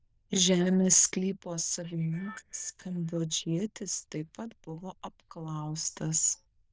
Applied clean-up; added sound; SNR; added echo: neural diffusion model UNIVERSE++.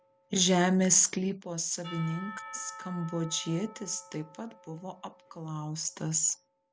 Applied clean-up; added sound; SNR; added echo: none; Church bell / Percussion; 18 dB; none.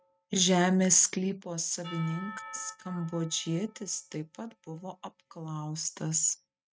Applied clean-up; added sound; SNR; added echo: neural mask model RNNoise.